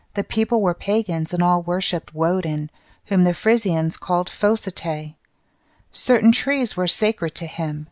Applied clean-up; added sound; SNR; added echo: none; none; none; none.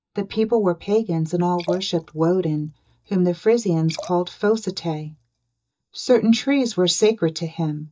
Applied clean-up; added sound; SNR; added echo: neural mask model DeepFilterNet 3.